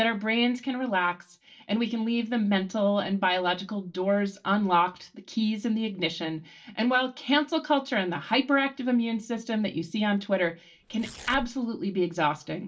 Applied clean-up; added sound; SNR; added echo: none; Tearing; 18 dB; reverberation time 0.2 s.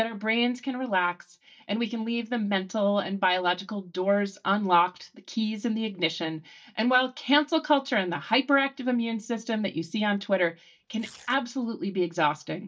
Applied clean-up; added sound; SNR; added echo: neural mask model DeepFilterNet 3.